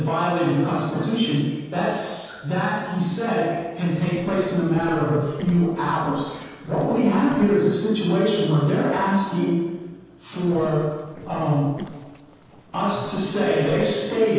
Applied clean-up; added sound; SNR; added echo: neural separator model SepFormer DNS4.